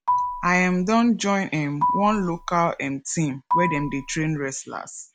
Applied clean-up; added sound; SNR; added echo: none; Marimba, xylophone; 5 dB; none.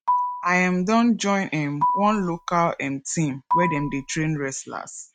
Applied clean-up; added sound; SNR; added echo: neural mask model RNNoise.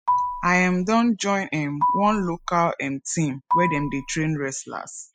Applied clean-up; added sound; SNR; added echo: classical method spectral subtraction.